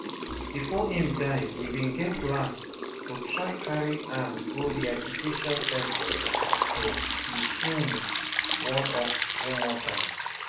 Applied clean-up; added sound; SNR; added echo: none; Liquid; -1 dB; reverberation time 0.4 s.